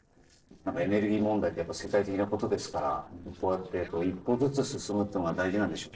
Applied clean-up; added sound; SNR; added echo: neural separator model SepFormer DNS4.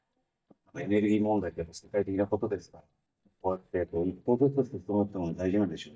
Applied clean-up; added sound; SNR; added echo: neural mask model DeepFilterNet 3.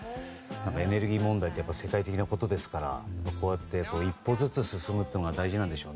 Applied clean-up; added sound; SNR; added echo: none; none; none; none.